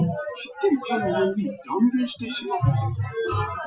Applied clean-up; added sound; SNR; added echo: classical method Wiener filter.